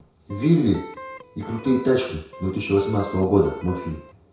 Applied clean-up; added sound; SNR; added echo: none; Electric guitar; 16 dB; reverberation time 0.5 s.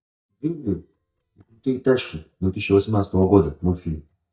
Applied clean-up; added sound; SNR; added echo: neural mask model DeepFilterNet 3.